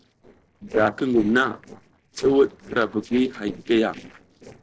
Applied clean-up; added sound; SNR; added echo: neural separator model SepFormer DNS4.